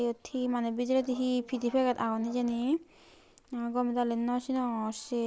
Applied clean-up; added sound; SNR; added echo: none; none; none; none.